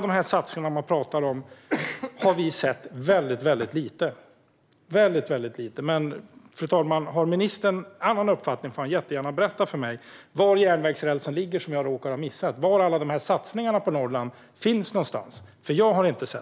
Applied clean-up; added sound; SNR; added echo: none; none; none; none.